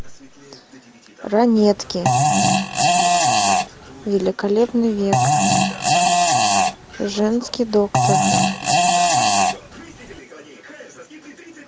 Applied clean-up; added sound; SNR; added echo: none; Fart; -5 dB; none.